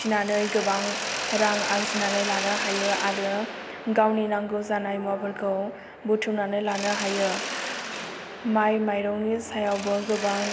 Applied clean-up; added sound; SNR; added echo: none; Mechanisms; 7 dB; none.